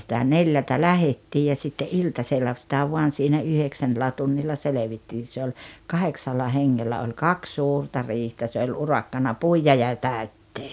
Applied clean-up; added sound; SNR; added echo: none; none; none; none.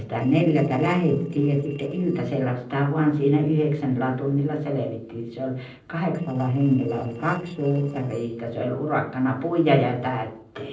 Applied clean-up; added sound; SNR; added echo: neural separator model SepFormer DNS4.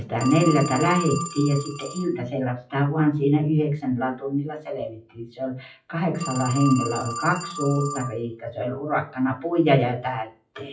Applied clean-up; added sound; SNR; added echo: classical method WPE with log-MMSE.